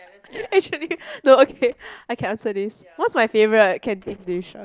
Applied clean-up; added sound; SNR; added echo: neural separator model SepFormer DNS4.